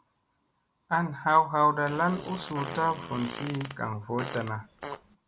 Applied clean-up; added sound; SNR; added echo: none; Fart; 12 dB; none.